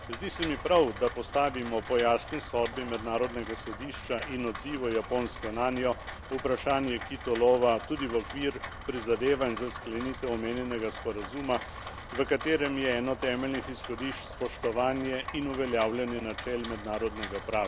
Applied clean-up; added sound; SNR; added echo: none; Rain; 10 dB; none.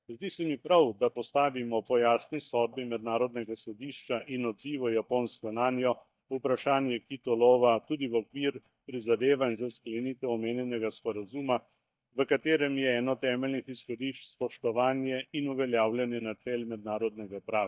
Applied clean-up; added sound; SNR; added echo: neural mask model DeepFilterNet 3.